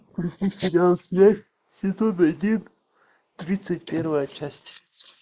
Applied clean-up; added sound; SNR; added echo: neural mask model Resemble Enhance denoiser.